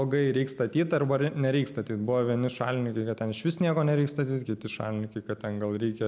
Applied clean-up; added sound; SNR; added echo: none; none; none; none.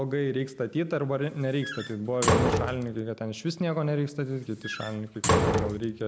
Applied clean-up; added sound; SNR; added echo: none; Slam; 0 dB; none.